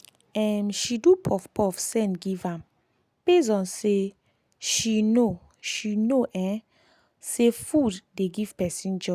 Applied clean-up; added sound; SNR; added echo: none; none; none; none.